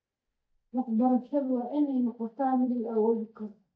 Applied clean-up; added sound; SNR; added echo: neural mask model DeepFilterNet 3.